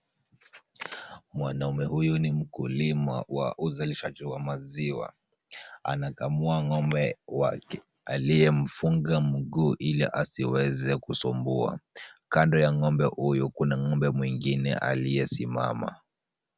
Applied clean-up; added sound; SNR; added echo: none; none; none; none.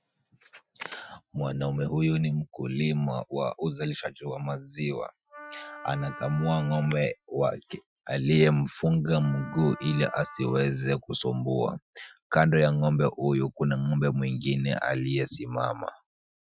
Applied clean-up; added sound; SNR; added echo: classical method Wiener filter.